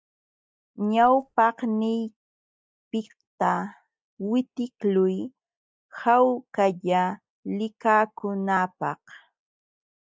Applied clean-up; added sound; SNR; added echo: neural mask model DeepFilterNet 3.